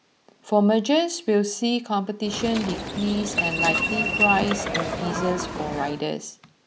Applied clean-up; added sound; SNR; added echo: none; Subway, metro, underground; 2 dB; none.